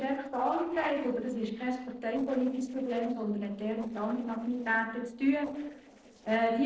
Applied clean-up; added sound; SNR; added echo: neural separator model SepFormer DNS4.